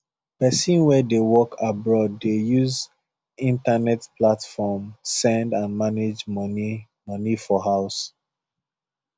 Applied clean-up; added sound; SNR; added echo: none; none; none; none.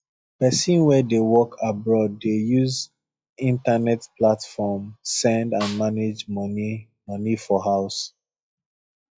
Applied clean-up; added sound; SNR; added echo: classical method log-MMSE.